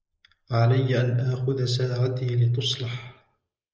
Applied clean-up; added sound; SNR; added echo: neural mask model Resemble Enhance denoiser.